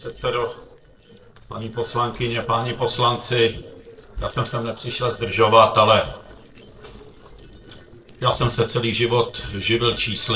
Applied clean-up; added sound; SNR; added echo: neural separator model SepFormer DNS4.